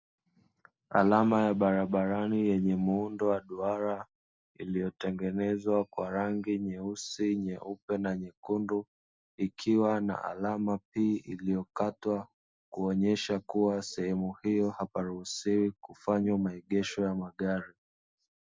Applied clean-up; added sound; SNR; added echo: none; none; none; none.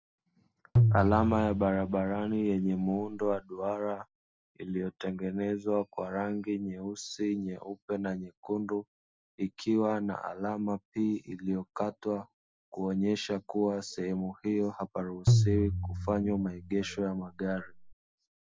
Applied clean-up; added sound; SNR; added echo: none; Tabla; -1 dB; none.